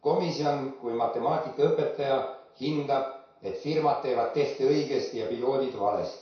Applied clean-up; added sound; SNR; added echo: none; none; none; reverberation time 0.6 s.